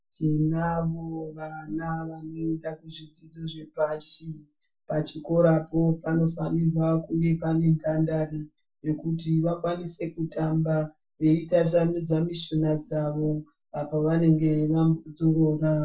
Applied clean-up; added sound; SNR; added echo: none; none; none; reverberation time 0.1 s.